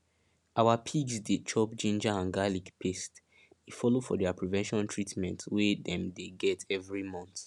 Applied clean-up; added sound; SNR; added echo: none; none; none; none.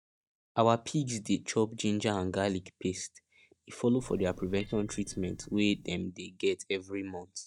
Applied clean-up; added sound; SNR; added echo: neural mask model DeepFilterNet 3.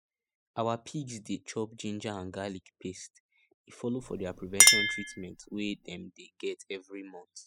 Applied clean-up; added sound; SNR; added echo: classical method spectral subtraction.